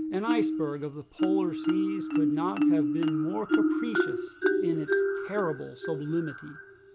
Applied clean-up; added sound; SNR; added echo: none; Marimba, xylophone; -5 dB; none.